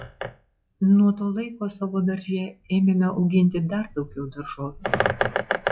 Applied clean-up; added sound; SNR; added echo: classical method log-MMSE.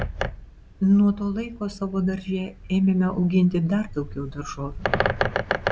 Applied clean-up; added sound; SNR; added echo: none; Bird; 6 dB; none.